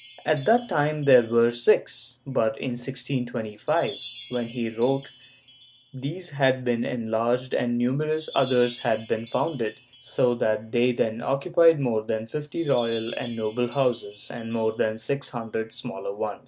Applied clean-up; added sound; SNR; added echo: none; Wind chime; 8 dB; none.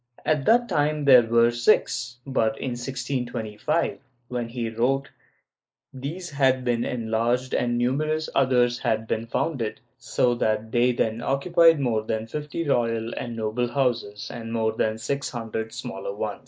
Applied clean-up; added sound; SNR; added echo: neural mask model Resemble Enhance denoiser.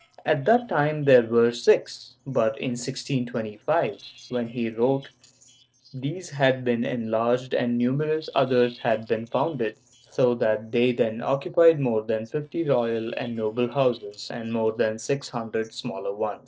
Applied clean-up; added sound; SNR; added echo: neural separator model SepFormer DNS4.